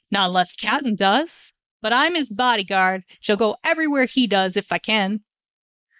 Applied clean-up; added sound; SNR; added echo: neural mask model Resemble Enhance denoiser.